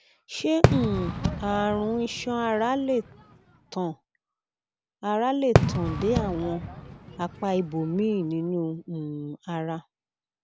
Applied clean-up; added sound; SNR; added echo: none; Fireworks; 1 dB; none.